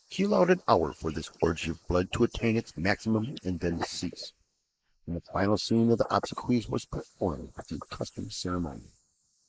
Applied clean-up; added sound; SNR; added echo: neural mask model Resemble Enhance denoiser.